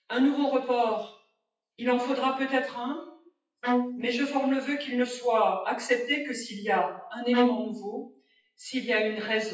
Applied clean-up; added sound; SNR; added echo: classical method WPE with log-MMSE.